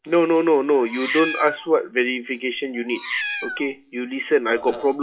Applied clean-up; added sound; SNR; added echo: classical method WPE with log-MMSE.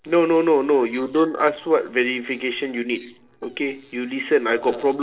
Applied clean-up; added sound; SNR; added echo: neural separator model SepFormer DNS4.